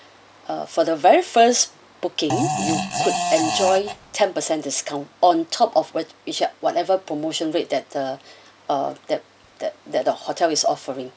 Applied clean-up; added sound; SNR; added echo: none; Fart; 2 dB; none.